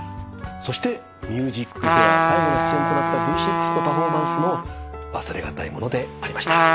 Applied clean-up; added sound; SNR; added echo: none; Trumpet; -3 dB; none.